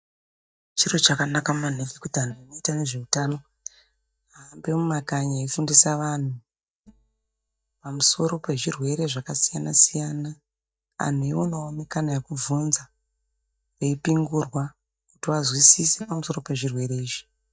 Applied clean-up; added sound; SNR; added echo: neural mask model DeepFilterNet 3.